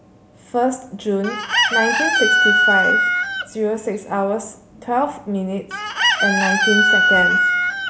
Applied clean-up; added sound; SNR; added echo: none; Chicken, rooster; -4 dB; none.